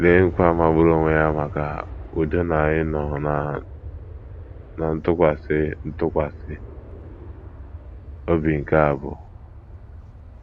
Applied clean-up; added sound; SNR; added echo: none; Aircraft; 14 dB; none.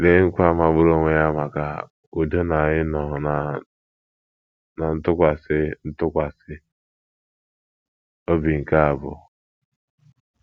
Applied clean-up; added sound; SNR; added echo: none; none; none; none.